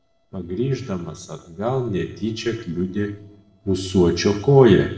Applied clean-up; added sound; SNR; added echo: neural separator model SepFormer DNS4.